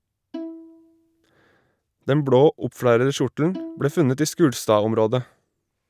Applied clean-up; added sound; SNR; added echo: none; Bowed string instrument; 17 dB; none.